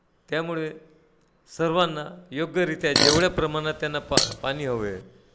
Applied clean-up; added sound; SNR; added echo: none; Fart; 0 dB; none.